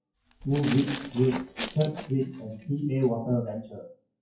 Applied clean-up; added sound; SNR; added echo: classical method WPE with log-MMSE.